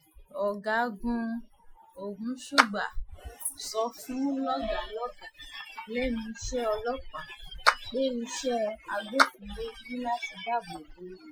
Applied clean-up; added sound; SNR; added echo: classical method Wiener filter.